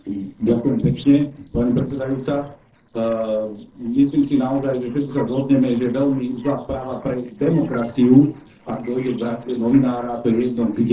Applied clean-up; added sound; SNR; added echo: neural separator model SepFormer DNS4.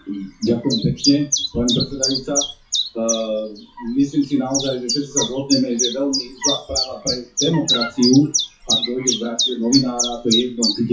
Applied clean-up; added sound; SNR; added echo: classical method WPE with log-MMSE.